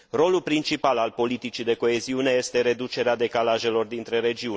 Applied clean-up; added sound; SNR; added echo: none; none; none; none.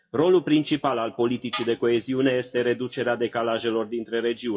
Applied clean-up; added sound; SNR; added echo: classical method WPE with log-MMSE.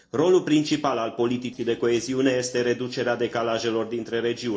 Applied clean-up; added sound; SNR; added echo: neural separator model SepFormer DNS4.